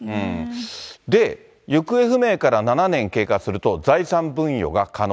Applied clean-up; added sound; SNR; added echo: none; none; none; none.